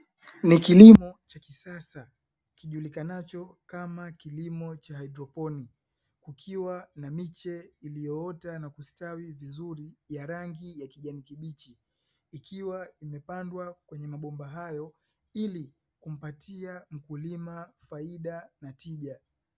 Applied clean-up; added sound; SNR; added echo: none; none; none; none.